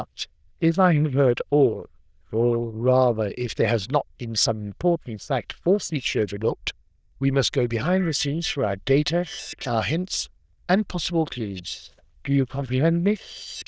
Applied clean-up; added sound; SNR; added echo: neural diffusion model UNIVERSE++.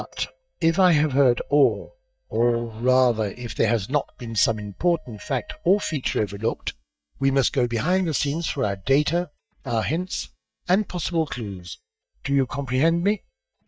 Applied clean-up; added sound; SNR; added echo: neural mask model DeepFilterNet 3.